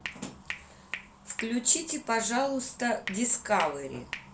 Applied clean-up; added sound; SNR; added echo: none; Hands; 13 dB; none.